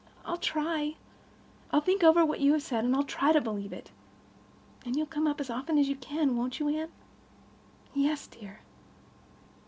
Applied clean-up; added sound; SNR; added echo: none; none; none; none.